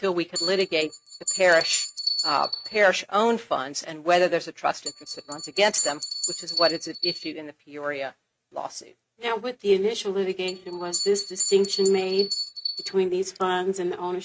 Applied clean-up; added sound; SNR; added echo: neural mask model RNNoise.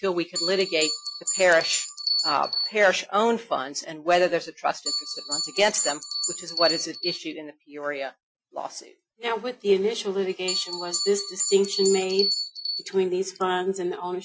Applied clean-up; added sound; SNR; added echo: classical method Wiener filter.